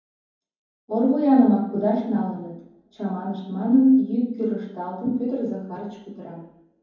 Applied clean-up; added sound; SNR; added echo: none; none; none; reverberation time 0.9 s.